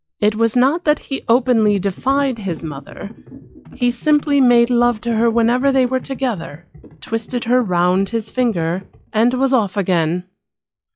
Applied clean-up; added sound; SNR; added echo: classical method log-MMSE.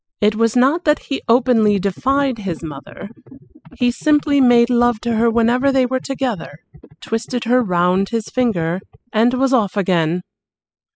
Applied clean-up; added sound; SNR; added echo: classical method spectral subtraction.